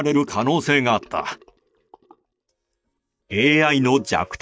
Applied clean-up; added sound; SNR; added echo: neural mask model DeepFilterNet 3.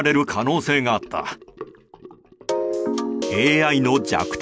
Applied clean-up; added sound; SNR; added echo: none; Sink (filling or washing) / Gurgling; 18 dB; none.